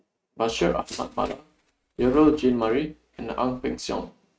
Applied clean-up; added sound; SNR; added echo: neural mask model RNNoise.